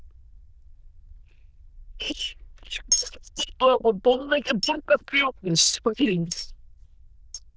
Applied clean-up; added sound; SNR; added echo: neural diffusion model UNIVERSE++.